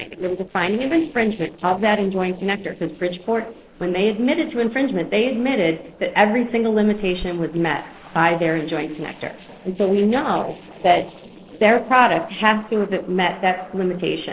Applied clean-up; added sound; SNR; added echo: neural separator model SepFormer DNS4.